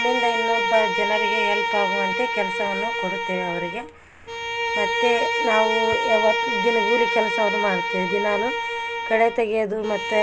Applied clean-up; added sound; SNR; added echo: none; Bowed string instrument; 0 dB; none.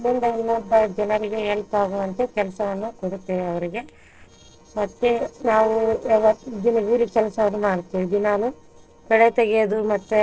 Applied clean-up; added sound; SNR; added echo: neural separator model SepFormer DNS4.